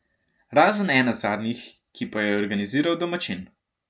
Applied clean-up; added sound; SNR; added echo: none; none; none; none.